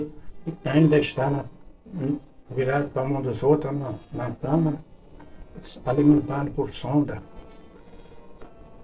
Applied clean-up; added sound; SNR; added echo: neural separator model SepFormer DNS4.